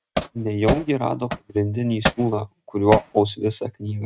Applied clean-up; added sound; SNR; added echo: neural mask model RNNoise.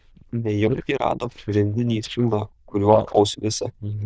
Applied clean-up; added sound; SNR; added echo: neural diffusion model UNIVERSE++.